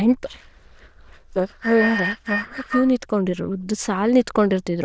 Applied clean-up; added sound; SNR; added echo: neural diffusion model UNIVERSE++.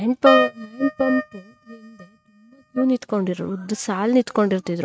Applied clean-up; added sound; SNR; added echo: neural mask model RNNoise.